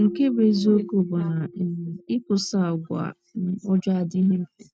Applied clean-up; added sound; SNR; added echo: neural mask model RNNoise.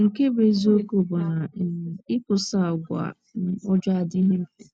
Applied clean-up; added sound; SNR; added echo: none; none; none; none.